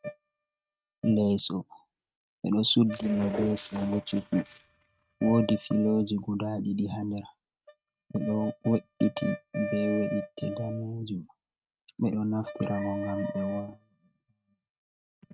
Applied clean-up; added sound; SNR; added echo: neural mask model RNNoise.